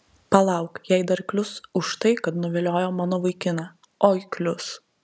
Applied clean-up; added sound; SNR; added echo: none; none; none; none.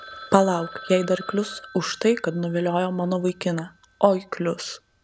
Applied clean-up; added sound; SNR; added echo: none; Telephone; 19 dB; none.